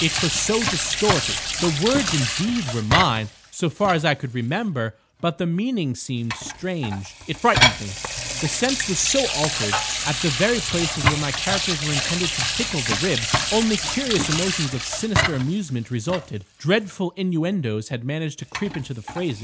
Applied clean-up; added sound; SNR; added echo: none; Sink (filling or washing) / Water tap, faucet; 2 dB; none.